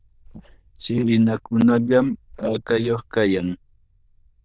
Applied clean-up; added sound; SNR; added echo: neural diffusion model UNIVERSE++.